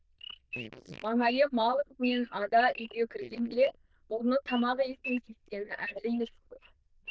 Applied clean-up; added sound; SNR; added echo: neural diffusion model UNIVERSE++.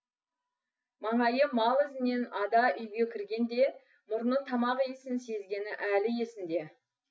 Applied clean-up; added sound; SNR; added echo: none; none; none; none.